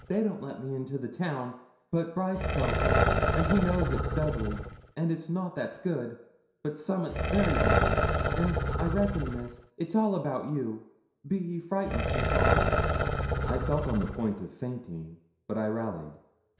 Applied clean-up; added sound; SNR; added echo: none; Growling; -1 dB; reverberation time 0.7 s.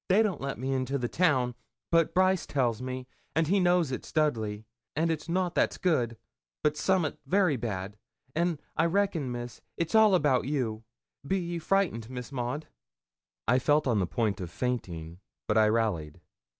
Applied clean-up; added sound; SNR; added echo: none; none; none; none.